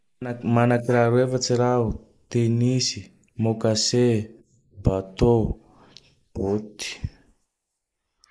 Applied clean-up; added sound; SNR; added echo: neural mask model Resemble Enhance denoiser.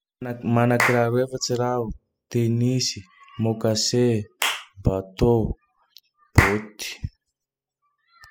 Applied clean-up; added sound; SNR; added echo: classical method spectral subtraction.